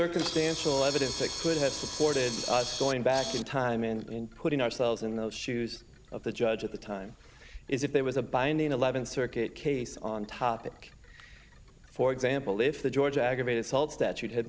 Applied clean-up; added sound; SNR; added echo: none; Camera; 12 dB; none.